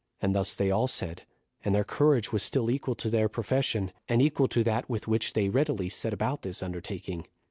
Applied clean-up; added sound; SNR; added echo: none; none; none; none.